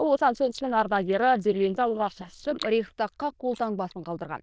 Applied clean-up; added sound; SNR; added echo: neural diffusion model UNIVERSE++.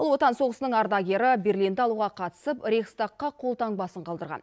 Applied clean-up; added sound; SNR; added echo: none; none; none; none.